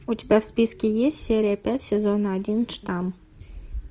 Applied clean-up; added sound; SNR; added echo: none; none; none; none.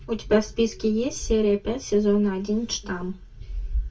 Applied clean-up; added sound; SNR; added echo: none; none; none; reverberation time 0.1 s.